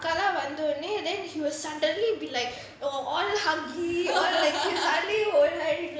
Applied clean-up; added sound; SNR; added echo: none; none; none; none.